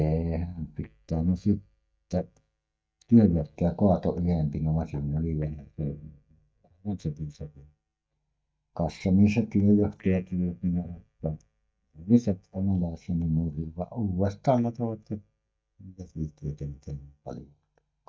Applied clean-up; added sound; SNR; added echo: neural mask model DeepFilterNet 3.